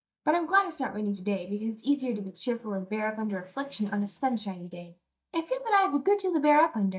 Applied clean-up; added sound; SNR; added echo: neural mask model DeepFilterNet 3.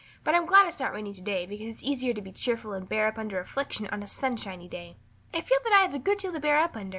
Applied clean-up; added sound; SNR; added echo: none; none; none; none.